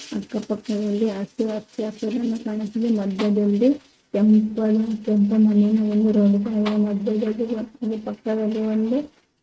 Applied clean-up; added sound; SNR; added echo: neural mask model RNNoise.